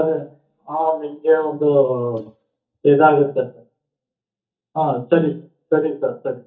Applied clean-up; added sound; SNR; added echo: neural mask model DeepFilterNet 3.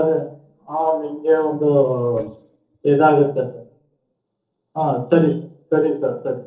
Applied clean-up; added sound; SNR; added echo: neural separator model SepFormer DNS4.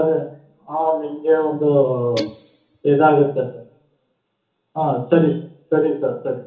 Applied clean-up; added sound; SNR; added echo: none; Guitar; 16 dB; reverberation time 0.8 s.